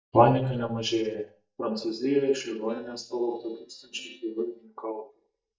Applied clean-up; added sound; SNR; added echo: neural mask model DeepFilterNet 3.